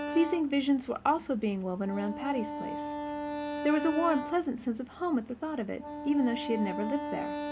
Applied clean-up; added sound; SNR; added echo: none; Wind instrument, woodwind instrument; 7 dB; none.